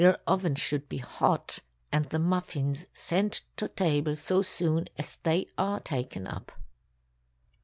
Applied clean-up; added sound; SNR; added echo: none; none; none; none.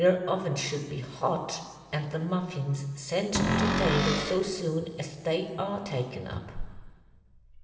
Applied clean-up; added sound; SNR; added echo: none; Cupboard open or close; -2 dB; reverberation time 2.1 s.